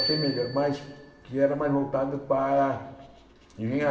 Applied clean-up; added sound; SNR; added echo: none; Bicycle bell; 12 dB; reverberation time 0.8 s.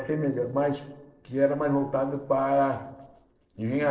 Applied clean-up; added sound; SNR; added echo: neural separator model SepFormer DNS4.